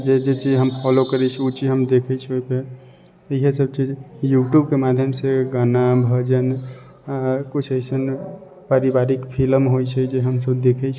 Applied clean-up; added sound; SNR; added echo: none; none; none; none.